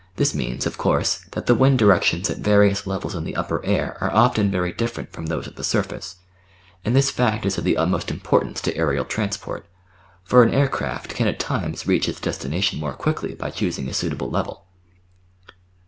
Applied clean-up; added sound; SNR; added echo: none; none; none; none.